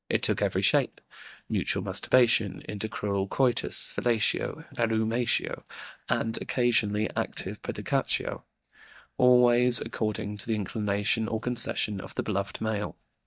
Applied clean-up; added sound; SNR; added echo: neural mask model DeepFilterNet 3.